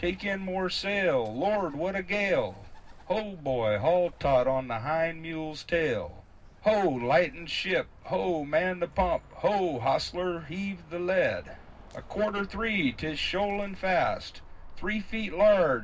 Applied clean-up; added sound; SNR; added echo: none; Bird; 17 dB; reverberation time 0.4 s.